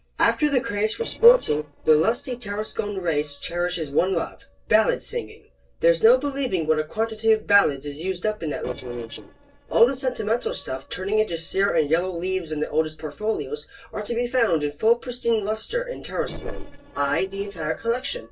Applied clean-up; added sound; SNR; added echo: neural separator model SepFormer DNS4.